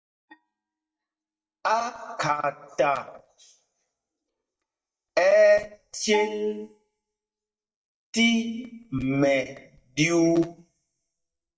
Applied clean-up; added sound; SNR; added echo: neural mask model DeepFilterNet 3.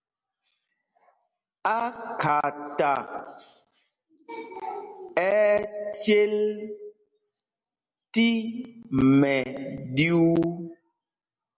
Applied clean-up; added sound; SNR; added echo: none; none; none; none.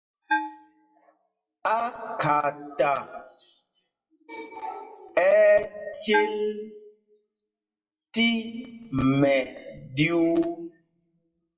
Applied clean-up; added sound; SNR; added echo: classical method WPE with log-MMSE.